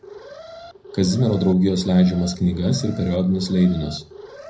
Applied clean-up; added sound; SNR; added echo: none; Alarm; 19 dB; reverberation time 0.5 s.